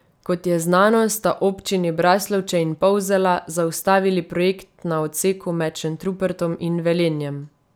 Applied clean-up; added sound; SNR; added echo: none; none; none; none.